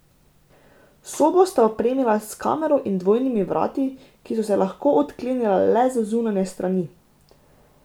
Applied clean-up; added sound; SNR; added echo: none; none; none; none.